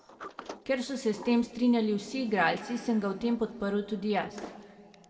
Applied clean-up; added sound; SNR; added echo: none; Sliding door; 18 dB; reverberation time 1.8 s.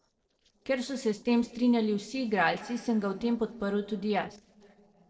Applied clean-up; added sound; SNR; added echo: neural separator model SepFormer DNS4.